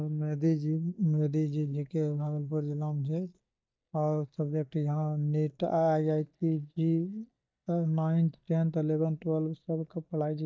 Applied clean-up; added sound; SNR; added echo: neural mask model DeepFilterNet 3.